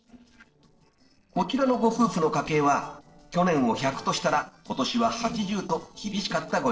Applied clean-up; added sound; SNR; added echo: neural separator model SepFormer DNS4.